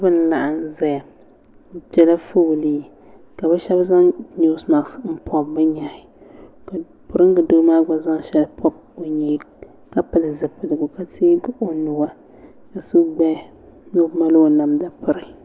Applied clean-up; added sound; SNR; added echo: none; none; none; none.